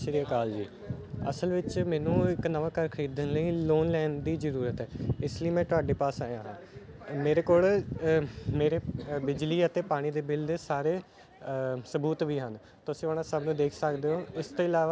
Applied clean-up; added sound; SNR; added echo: none; none; none; none.